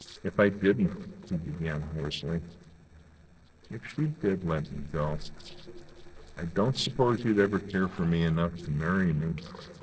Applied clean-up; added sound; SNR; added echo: neural separator model SepFormer DNS4.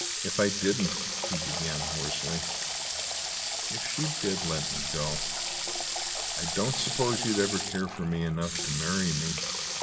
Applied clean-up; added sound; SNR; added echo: none; Water tap, faucet / Water; 0 dB; reverberation time 2.9 s.